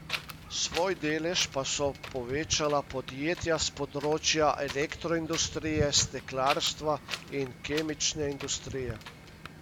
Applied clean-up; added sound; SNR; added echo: none; Wind; 10 dB; none.